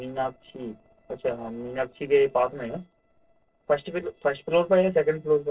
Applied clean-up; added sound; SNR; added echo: neural separator model SepFormer DNS4.